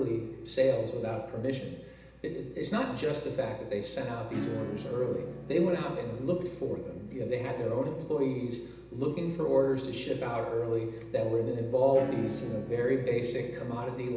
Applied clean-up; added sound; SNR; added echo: none; Acoustic guitar / Strum; 15 dB; reverberation time 0.8 s.